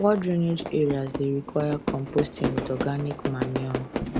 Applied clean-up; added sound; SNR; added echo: none; Fire / Fireworks; 5 dB; none.